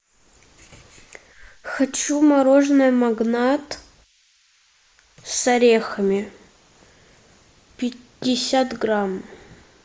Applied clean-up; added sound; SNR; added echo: neural mask model Resemble Enhance denoiser.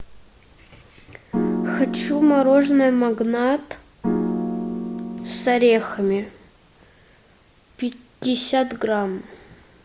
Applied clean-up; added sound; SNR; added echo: none; Piano; 4 dB; none.